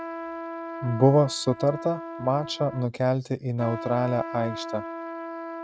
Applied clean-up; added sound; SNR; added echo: neural mask model RNNoise.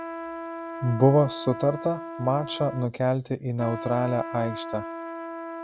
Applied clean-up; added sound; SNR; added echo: none; Trumpet; 10 dB; none.